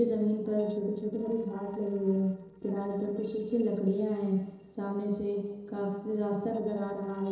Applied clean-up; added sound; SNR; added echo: neural separator model SepFormer DNS4.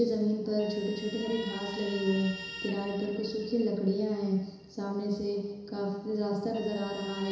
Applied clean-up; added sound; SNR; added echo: none; Guitar; 15 dB; reverberation time 1.0 s.